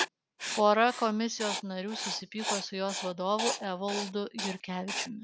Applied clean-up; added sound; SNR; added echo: none; Writing; 7 dB; none.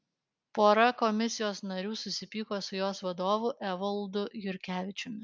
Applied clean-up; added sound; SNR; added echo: none; none; none; none.